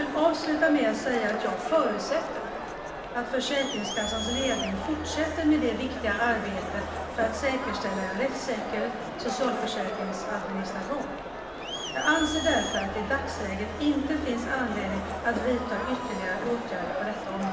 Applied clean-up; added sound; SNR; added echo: none; Crowd; 5 dB; reverberation time 1.2 s.